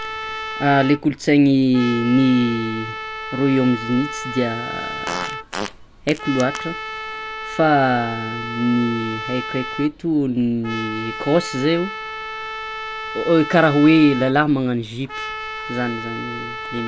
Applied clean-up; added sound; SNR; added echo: none; Trumpet + Fart; 9 dB; none.